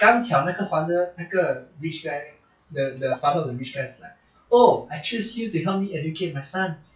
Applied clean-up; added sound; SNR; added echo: classical method log-MMSE.